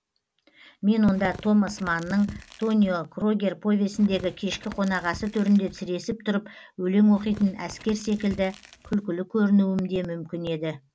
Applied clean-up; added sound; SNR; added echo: none; Tearing; 20 dB; none.